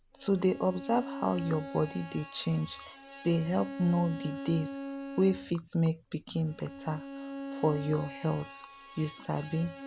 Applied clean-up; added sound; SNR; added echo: none; Bowed string instrument; 11 dB; none.